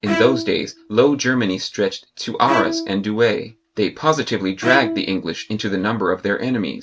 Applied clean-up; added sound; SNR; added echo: neural mask model RNNoise.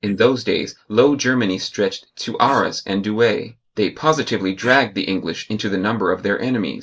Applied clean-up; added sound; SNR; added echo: neural mask model Resemble Enhance denoiser.